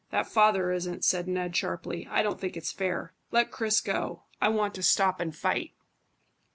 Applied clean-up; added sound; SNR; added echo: none; none; none; none.